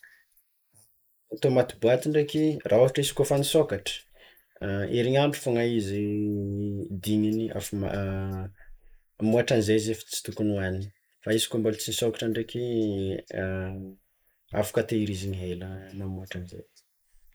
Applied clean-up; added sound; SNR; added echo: neural mask model Resemble Enhance denoiser.